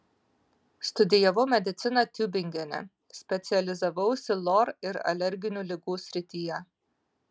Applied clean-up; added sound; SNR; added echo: none; none; none; none.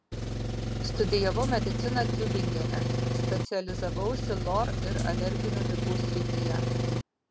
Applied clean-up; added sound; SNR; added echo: none; Engine; -5 dB; none.